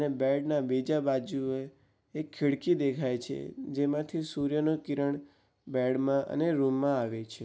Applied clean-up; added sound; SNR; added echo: none; none; none; none.